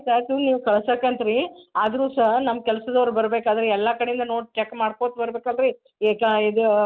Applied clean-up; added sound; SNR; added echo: none; none; none; none.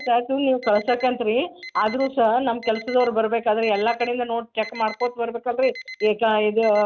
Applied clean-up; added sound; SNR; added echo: none; Alarm; 19 dB; none.